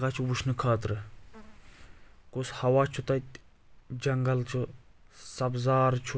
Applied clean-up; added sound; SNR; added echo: none; none; none; none.